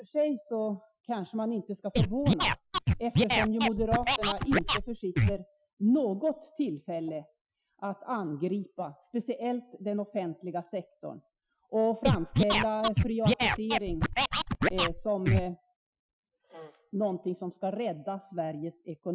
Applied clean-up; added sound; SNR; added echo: classical method Wiener filter.